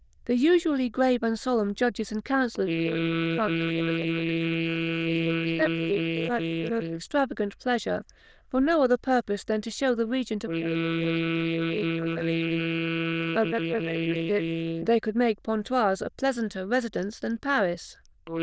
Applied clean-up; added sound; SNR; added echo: neural diffusion model UNIVERSE++.